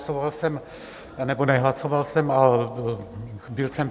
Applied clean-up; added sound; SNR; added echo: none; none; none; none.